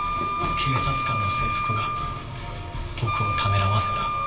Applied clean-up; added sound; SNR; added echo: none; Wind instrument, woodwind instrument; 0 dB; reverberation time 2.6 s.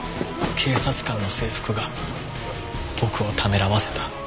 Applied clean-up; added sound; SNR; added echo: none; none; none; none.